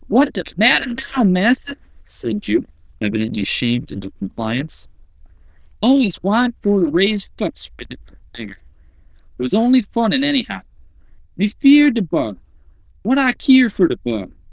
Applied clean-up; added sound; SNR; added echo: neural diffusion model UNIVERSE++.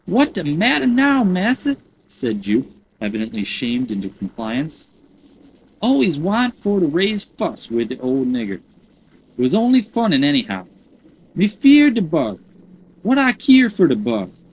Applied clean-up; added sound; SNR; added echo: neural separator model SepFormer DNS4.